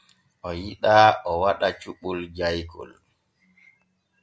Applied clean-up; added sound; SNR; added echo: none; none; none; none.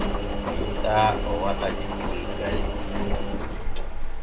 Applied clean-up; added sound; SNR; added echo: none; Engine; -4 dB; reverberation time 0.2 s.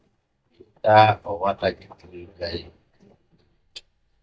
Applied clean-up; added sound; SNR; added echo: neural mask model DeepFilterNet 3.